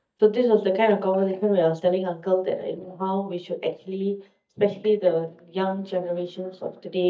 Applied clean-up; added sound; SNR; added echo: neural mask model DeepFilterNet 3.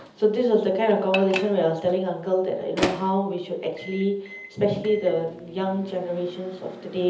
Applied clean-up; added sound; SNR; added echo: none; Microwave oven; 12 dB; reverberation time 0.7 s.